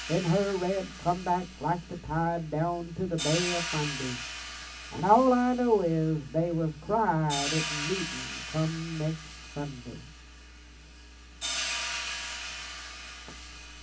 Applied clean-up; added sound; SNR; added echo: none; Hi-hat; 9 dB; reverberation time 0.4 s.